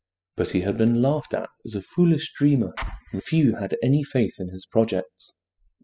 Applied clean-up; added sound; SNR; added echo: classical method spectral subtraction.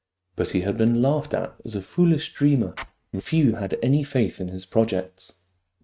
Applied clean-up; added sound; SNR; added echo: neural mask model RNNoise.